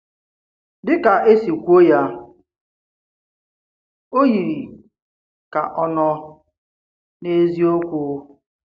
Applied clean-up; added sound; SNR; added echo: none; none; none; none.